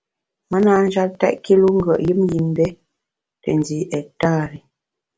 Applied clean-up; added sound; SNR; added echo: none; none; none; none.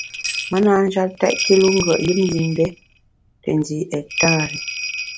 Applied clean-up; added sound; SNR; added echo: none; Bell; 8 dB; none.